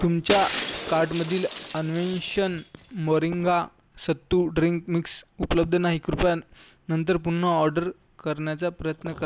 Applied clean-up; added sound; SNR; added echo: none; Shatter; 7 dB; none.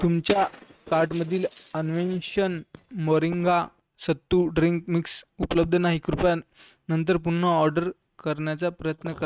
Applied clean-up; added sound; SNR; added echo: neural mask model RNNoise.